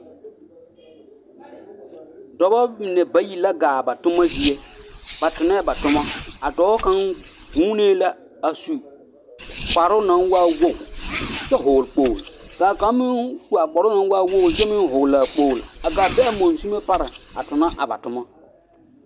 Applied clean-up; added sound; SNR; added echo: none; Car; 11 dB; none.